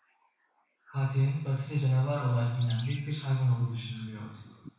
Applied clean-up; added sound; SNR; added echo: none; Bird vocalization, bird call, bird song; 14 dB; reverberation time 1.0 s.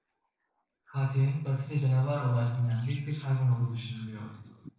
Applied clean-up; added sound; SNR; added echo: neural separator model SepFormer DNS4.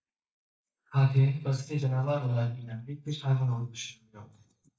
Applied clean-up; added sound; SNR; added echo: neural mask model DeepFilterNet 3.